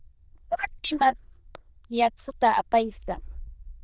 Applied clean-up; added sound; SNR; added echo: neural diffusion model UNIVERSE++.